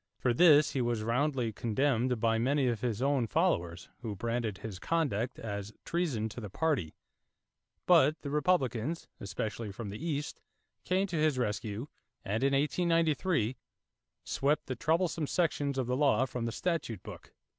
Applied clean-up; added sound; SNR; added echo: none; none; none; none.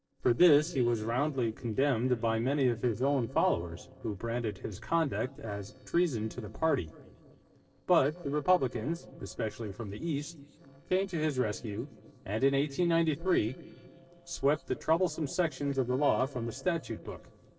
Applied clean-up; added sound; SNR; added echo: neural separator model SepFormer DNS4.